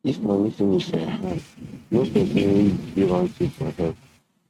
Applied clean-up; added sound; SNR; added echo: neural mask model RNNoise.